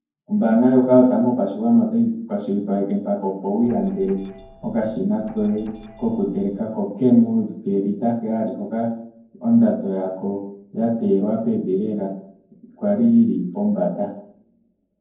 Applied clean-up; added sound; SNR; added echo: neural separator model SepFormer DNS4.